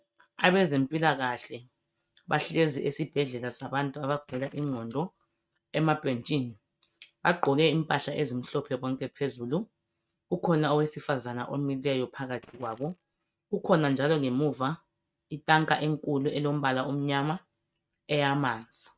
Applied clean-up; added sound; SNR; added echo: neural mask model RNNoise.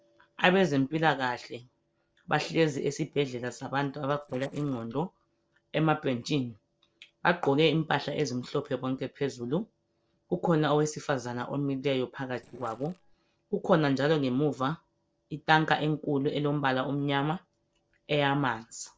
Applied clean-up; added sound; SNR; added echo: neural separator model SepFormer DNS4.